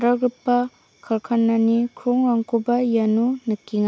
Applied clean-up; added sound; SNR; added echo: none; none; none; none.